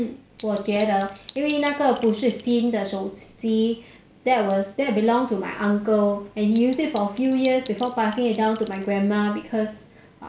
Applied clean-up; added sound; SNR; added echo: none; Chink, clink; 14 dB; none.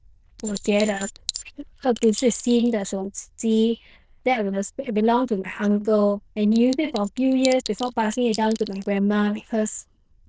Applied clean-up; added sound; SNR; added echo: neural diffusion model UNIVERSE++.